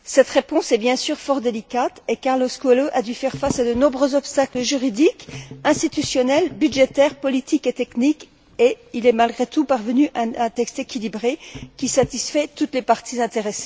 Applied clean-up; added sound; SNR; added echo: none; none; none; none.